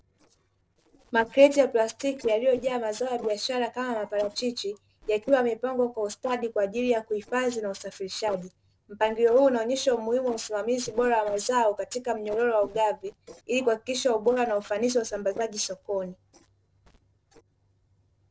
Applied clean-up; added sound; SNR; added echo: neural separator model SepFormer DNS4.